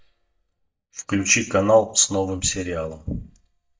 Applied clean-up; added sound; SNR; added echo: neural mask model DeepFilterNet 3.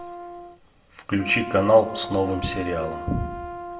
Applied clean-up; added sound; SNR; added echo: none; Brass instrument; 12 dB; reverberation time 0.7 s.